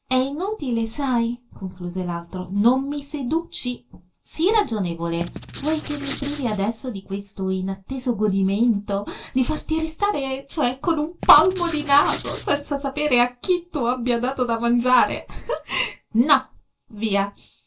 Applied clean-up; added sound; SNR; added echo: none; Writing; 8 dB; reverberation time 0.2 s.